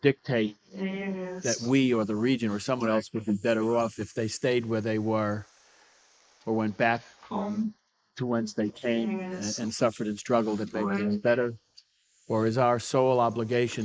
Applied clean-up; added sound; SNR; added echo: neural mask model Resemble Enhance denoiser.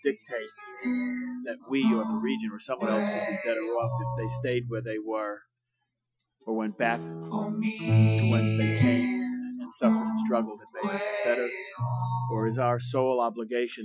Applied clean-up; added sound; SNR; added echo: classical method Wiener filter.